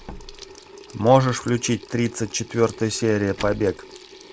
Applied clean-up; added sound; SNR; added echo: none; Sink (filling or washing) / Water tap, faucet + Slam; 17 dB; none.